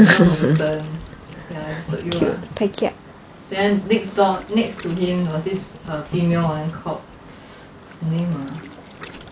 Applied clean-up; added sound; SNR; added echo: none; Gurgling; 17 dB; none.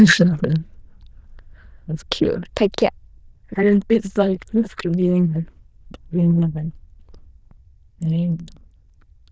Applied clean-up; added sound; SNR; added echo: neural diffusion model UNIVERSE++.